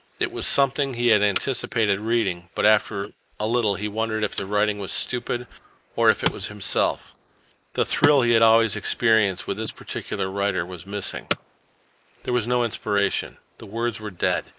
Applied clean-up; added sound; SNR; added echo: neural mask model Resemble Enhance denoiser.